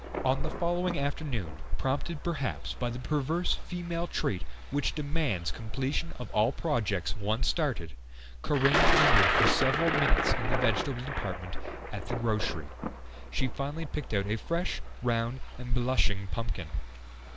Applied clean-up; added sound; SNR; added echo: none; Thunder; 7 dB; none.